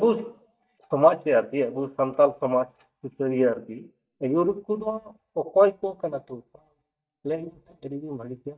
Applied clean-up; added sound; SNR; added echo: neural mask model DeepFilterNet 3.